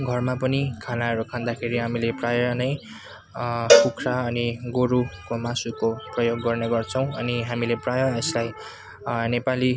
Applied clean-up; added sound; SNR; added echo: none; Cowbell; -2 dB; none.